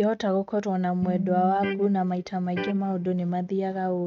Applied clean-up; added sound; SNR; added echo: neural mask model RNNoise.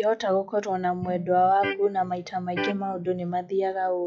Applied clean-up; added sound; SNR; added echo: classical method log-MMSE.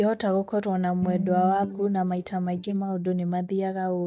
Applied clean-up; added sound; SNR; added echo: neural mask model DeepFilterNet 3.